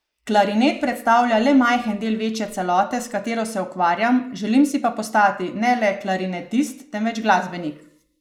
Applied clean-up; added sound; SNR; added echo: neural mask model Resemble Enhance denoiser.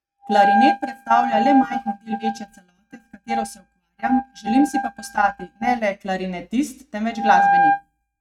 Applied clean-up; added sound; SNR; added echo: neural mask model RNNoise.